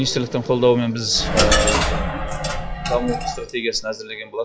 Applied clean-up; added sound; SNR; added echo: classical method WPE with log-MMSE.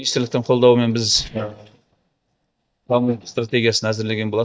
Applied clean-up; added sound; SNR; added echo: neural mask model DeepFilterNet 3.